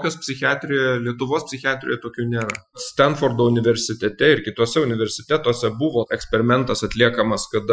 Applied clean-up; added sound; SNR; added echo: classical method Wiener filter.